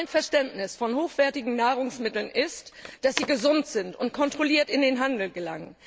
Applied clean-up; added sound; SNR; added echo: none; Skateboard; 16 dB; none.